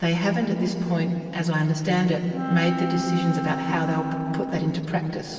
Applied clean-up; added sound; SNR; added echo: none; Wind instrument, woodwind instrument; 7 dB; reverberation time 2.6 s.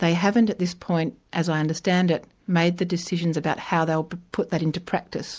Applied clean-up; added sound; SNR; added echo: none; none; none; none.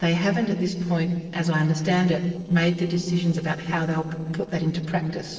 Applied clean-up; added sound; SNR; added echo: neural separator model SepFormer DNS4.